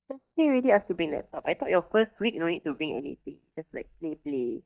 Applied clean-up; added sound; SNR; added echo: neural mask model DeepFilterNet 3.